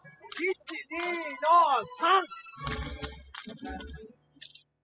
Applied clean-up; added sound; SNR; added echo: classical method spectral subtraction.